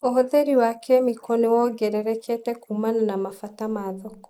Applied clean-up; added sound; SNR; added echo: neural mask model Resemble Enhance denoiser.